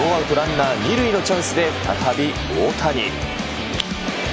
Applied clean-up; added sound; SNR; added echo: none; none; none; none.